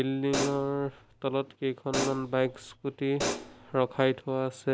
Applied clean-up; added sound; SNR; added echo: none; Hi-hat; 7 dB; none.